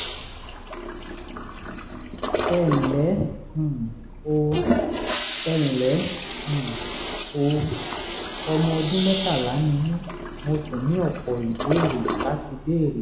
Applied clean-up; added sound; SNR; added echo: none; Toilet flush; 2 dB; reverberation time 0.8 s.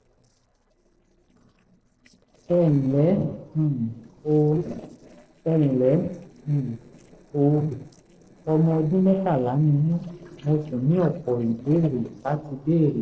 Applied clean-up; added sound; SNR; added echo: neural separator model SepFormer DNS4.